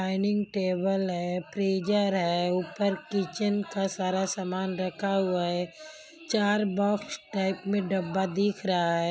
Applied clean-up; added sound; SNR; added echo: none; none; none; none.